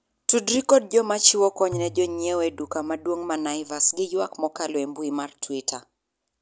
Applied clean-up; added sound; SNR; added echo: none; Tabla; 18 dB; none.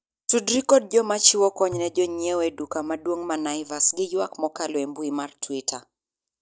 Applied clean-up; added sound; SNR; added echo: neural mask model DeepFilterNet 3.